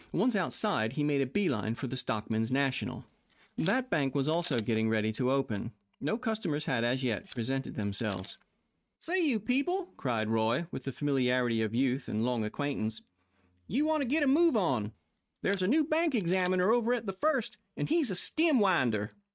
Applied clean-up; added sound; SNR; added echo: neural mask model RNNoise.